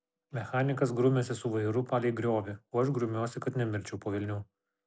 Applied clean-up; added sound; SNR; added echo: none; none; none; none.